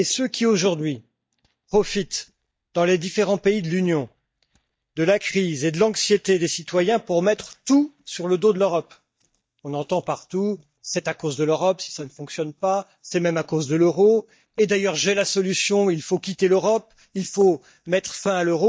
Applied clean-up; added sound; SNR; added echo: neural mask model DeepFilterNet 3.